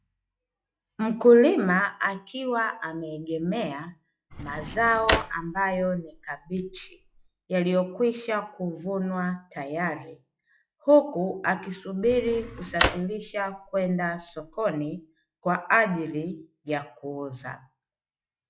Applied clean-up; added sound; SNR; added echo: classical method log-MMSE.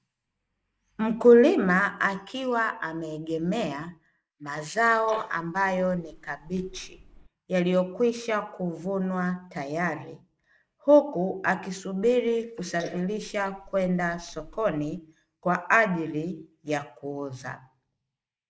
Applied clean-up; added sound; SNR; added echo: neural mask model Resemble Enhance denoiser.